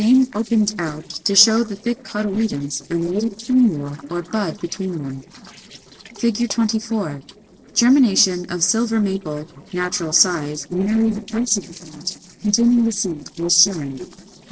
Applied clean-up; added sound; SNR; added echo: neural separator model SepFormer DNS4.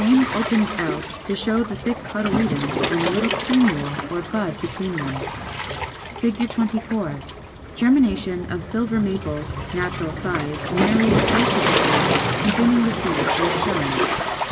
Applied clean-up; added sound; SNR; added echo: none; Waves, surf; 3 dB; reverberation time 0.7 s.